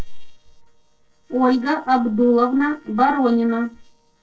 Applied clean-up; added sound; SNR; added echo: neural separator model SepFormer DNS4.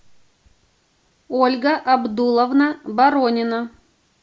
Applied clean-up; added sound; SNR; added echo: none; none; none; none.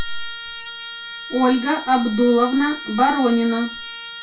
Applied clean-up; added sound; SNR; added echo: none; Trumpet; 12 dB; reverberation time 0.2 s.